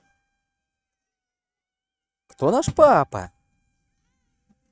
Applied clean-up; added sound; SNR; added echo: neural mask model RNNoise.